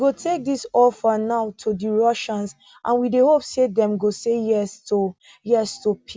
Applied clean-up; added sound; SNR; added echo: none; none; none; none.